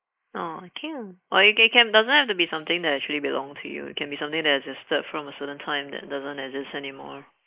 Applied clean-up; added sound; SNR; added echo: neural mask model Resemble Enhance denoiser.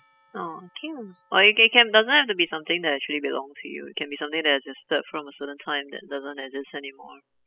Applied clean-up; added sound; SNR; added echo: classical method spectral subtraction.